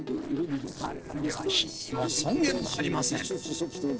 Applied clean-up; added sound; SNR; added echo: neural separator model SepFormer DNS4.